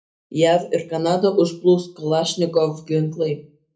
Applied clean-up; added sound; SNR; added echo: none; none; none; reverberation time 0.3 s.